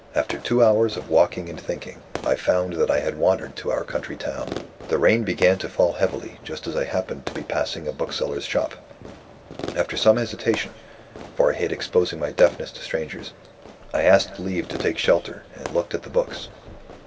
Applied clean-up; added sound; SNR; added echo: none; Fireworks; 16 dB; reverberation time 2.7 s.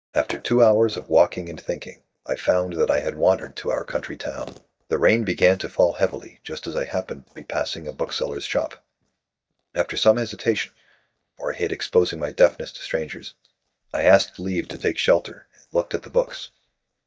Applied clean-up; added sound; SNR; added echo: neural mask model DeepFilterNet 3.